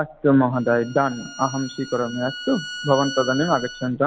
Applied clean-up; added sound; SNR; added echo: none; Bowed string instrument; 14 dB; none.